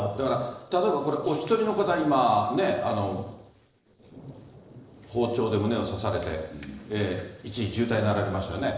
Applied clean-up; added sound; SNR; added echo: neural separator model SepFormer DNS4.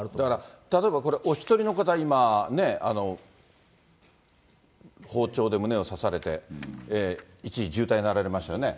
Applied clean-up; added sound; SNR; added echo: none; none; none; none.